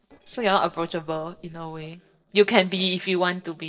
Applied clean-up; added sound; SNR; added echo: neural separator model SepFormer DNS4.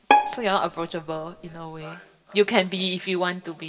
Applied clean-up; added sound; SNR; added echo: none; Bowed string instrument; -1 dB; reverberation time 1.9 s.